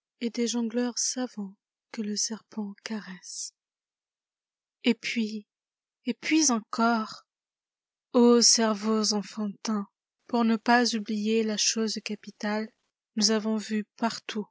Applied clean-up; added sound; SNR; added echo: none; none; none; none.